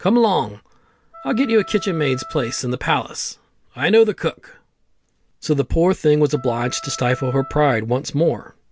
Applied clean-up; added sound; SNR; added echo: none; Wind instrument, woodwind instrument; 17 dB; none.